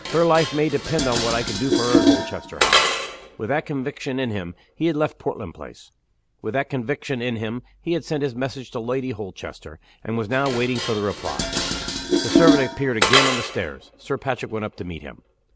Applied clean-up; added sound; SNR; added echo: none; Dishes, pots, and pans; 1 dB; none.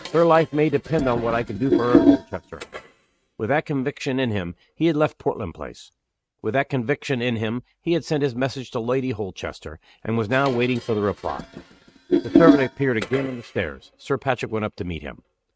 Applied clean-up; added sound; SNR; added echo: neural mask model RNNoise.